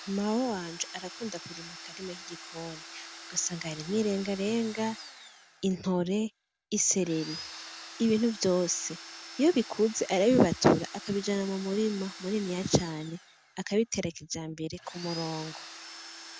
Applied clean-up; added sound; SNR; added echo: none; Domestic sounds, home sounds; 15 dB; none.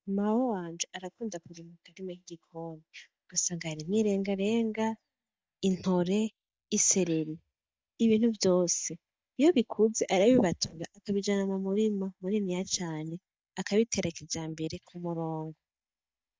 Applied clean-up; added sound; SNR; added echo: neural mask model DeepFilterNet 3.